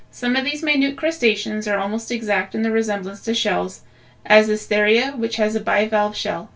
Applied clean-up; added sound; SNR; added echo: none; none; none; reverberation time 0.2 s.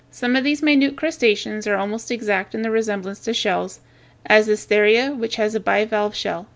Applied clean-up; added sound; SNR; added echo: none; none; none; none.